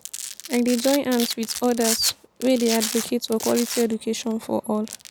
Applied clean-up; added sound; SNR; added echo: none; Domestic sounds, home sounds; 8 dB; none.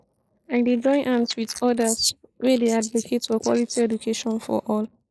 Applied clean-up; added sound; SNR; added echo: neural mask model Resemble Enhance denoiser.